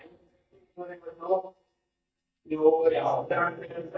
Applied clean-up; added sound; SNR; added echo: neural mask model DeepFilterNet 3.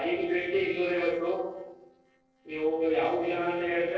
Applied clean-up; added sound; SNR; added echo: neural separator model SepFormer DNS4.